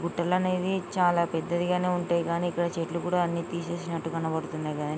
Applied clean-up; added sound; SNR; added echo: none; none; none; none.